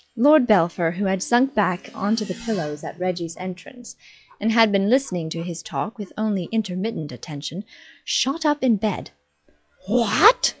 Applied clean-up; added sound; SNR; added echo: classical method log-MMSE.